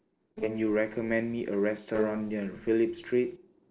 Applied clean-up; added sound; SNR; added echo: neural separator model SepFormer DNS4.